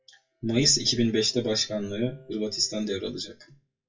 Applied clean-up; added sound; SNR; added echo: classical method WPE with log-MMSE.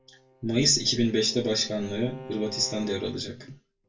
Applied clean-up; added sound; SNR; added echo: none; Bowed string instrument; 19 dB; reverberation time 0.1 s.